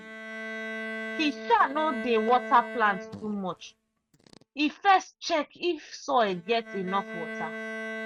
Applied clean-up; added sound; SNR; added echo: neural mask model RNNoise.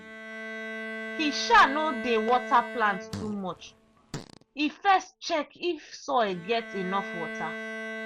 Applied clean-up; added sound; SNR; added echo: none; Bowed string instrument + Fart; 10 dB; none.